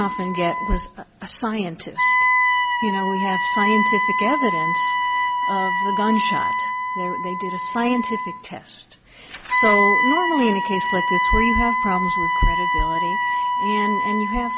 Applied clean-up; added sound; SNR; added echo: none; Wind instrument, woodwind instrument; -3 dB; none.